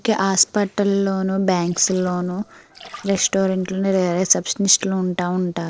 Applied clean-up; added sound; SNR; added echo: neural separator model SepFormer DNS4.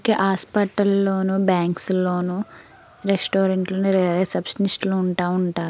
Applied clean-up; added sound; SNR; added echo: none; none; none; none.